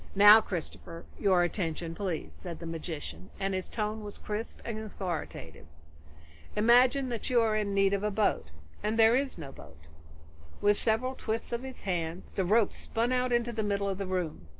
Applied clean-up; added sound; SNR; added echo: none; none; none; none.